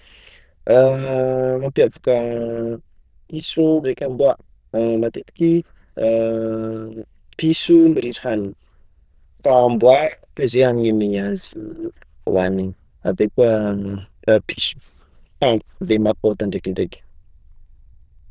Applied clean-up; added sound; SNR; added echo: neural diffusion model UNIVERSE++.